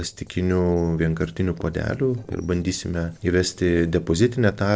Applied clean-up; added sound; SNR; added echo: neural separator model SepFormer DNS4.